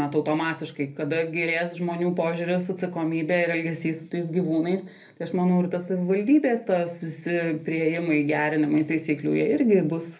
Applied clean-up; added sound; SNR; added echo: none; none; none; reverberation time 0.3 s.